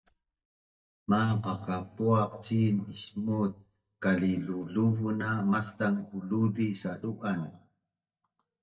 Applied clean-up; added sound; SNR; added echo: neural mask model DeepFilterNet 3.